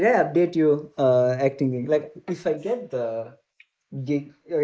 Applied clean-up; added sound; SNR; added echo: neural mask model Resemble Enhance denoiser.